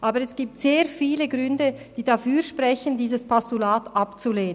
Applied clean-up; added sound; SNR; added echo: none; none; none; none.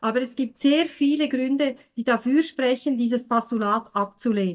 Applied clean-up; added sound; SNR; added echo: neural mask model DeepFilterNet 3.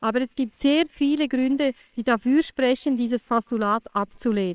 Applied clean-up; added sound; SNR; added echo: neural separator model SepFormer WHAMR!.